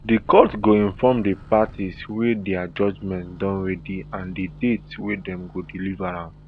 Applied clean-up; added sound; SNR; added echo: none; Microwave oven; 19 dB; none.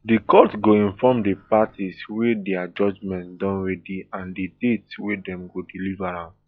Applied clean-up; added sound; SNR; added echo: classical method log-MMSE.